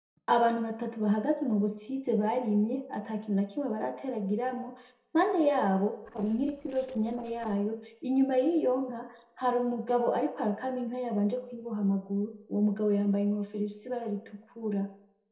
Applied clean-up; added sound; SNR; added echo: neural separator model SepFormer DNS4.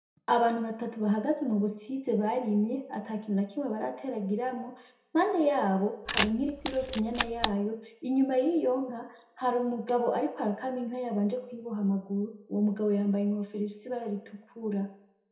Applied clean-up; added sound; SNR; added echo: none; Camera; 4 dB; reverberation time 0.5 s.